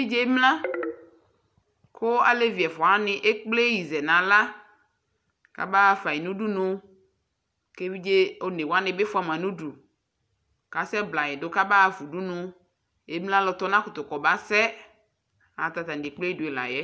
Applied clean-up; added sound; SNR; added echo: none; none; none; none.